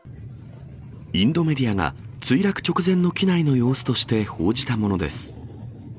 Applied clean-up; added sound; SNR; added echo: none; none; none; none.